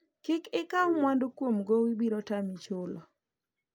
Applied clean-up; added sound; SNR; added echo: none; none; none; none.